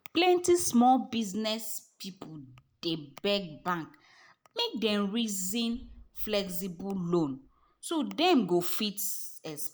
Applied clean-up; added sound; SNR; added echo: neural mask model Resemble Enhance denoiser.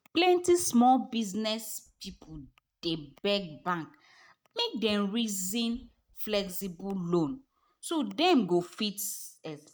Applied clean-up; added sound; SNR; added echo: neural mask model RNNoise.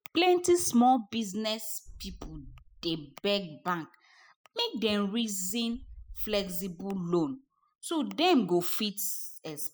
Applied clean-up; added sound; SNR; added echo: classical method spectral subtraction.